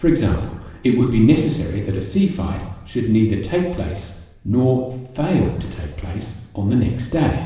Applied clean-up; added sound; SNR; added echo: none; none; none; reverberation time 1.1 s.